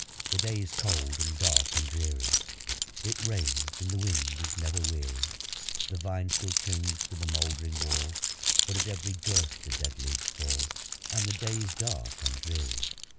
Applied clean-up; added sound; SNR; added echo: none; Keys jangling; -1 dB; none.